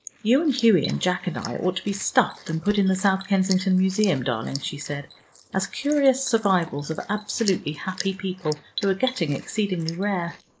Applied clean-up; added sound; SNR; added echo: neural mask model Resemble Enhance denoiser.